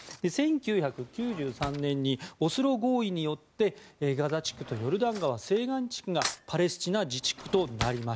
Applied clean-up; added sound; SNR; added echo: none; Cutlery, silverware / Drawer open or close; 15 dB; none.